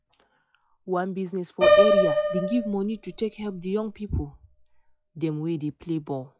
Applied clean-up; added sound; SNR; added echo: classical method log-MMSE.